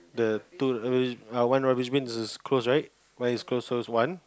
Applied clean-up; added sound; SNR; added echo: none; none; none; none.